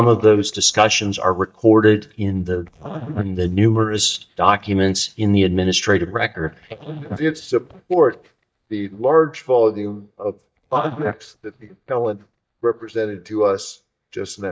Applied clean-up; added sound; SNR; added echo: neural mask model DeepFilterNet 3.